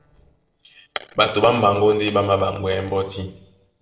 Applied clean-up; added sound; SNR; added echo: neural separator model SepFormer DNS4.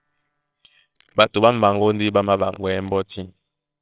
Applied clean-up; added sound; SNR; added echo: neural separator model SepFormer WHAMR!.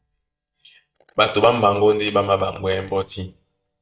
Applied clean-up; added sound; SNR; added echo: neural mask model DeepFilterNet 3.